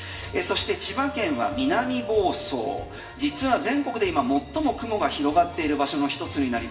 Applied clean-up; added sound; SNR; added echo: none; Wind instrument, woodwind instrument; 14 dB; reverberation time 0.8 s.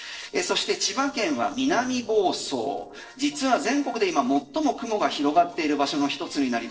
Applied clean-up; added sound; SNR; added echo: neural separator model SepFormer DNS4.